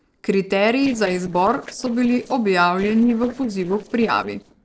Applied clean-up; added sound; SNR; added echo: neural separator model SepFormer DNS4.